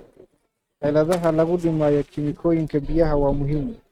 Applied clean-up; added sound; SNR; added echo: neural mask model RNNoise.